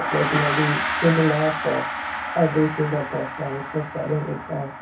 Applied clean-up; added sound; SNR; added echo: none; Gong; 4 dB; reverberation time 0.3 s.